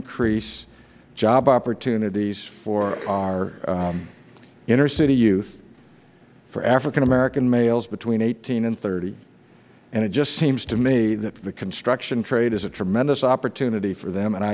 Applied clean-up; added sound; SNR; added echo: none; none; none; none.